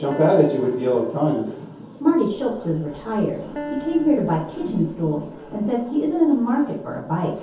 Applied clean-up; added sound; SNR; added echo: none; Piano; 17 dB; reverberation time 0.6 s.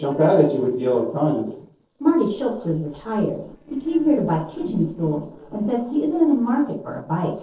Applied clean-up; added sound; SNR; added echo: neural separator model SepFormer DNS4.